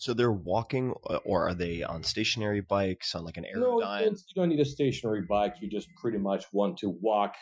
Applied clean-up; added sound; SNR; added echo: classical method Wiener filter.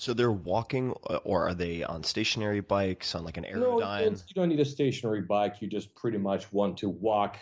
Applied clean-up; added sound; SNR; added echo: none; none; none; none.